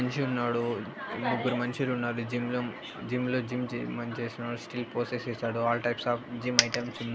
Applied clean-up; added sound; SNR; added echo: none; Coin (dropping); -1 dB; none.